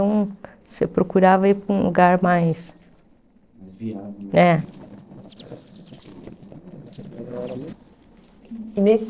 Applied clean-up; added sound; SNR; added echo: neural separator model SepFormer DNS4.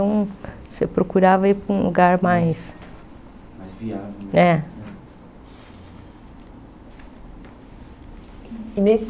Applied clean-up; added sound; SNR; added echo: none; none; none; none.